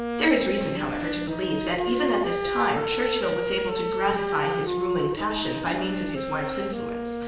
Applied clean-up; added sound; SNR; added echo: none; Wind instrument, woodwind instrument; 2 dB; reverberation time 1.1 s.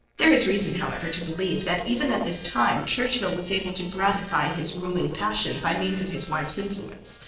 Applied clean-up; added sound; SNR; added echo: neural separator model SepFormer DNS4.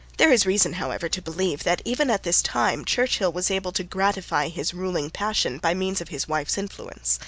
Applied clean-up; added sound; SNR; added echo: none; none; none; none.